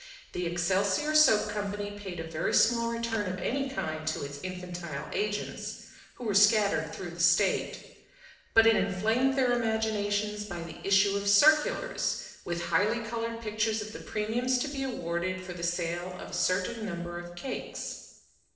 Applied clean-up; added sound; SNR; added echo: neural separator model SepFormer DNS4.